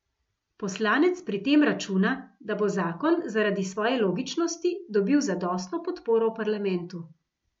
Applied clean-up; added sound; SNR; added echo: none; none; none; none.